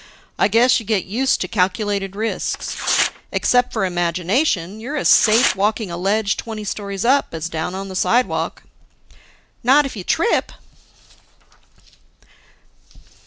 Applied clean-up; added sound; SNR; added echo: none; Tearing; 5 dB; none.